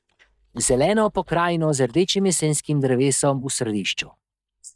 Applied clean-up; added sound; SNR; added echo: neural mask model DeepFilterNet 3.